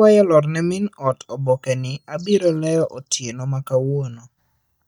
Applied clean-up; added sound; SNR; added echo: neural mask model DeepFilterNet 3.